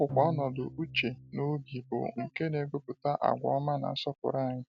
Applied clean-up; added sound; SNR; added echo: none; Bowed string instrument; 13 dB; none.